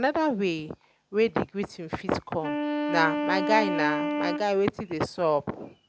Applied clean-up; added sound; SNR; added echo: none; Wind instrument, woodwind instrument; 3 dB; none.